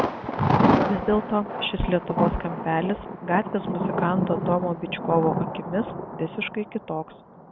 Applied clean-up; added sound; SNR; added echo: none; Thunder; 0 dB; none.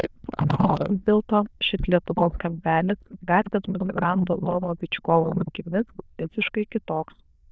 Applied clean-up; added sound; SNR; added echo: neural diffusion model UNIVERSE++.